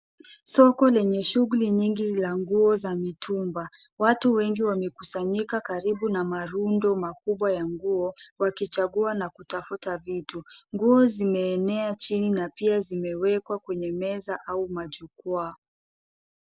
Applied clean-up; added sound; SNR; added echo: none; none; none; none.